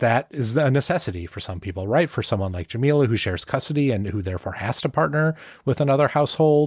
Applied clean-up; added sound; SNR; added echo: none; none; none; none.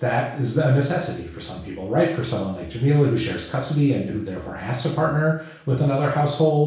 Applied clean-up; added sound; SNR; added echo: none; none; none; reverberation time 0.6 s.